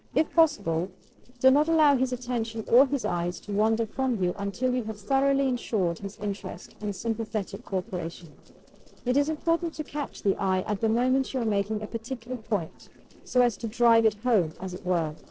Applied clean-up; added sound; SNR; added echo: neural separator model SepFormer DNS4.